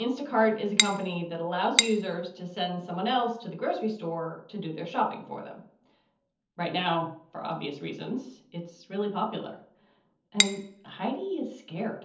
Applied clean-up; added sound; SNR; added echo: none; Cutlery, silverware / Dishes, pots, and pans; -3 dB; reverberation time 0.7 s.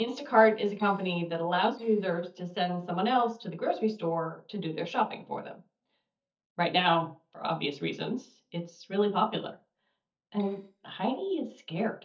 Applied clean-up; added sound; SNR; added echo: neural mask model DeepFilterNet 3.